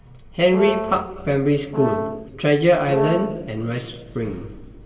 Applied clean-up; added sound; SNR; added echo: none; Brass instrument; 8 dB; reverberation time 2.8 s.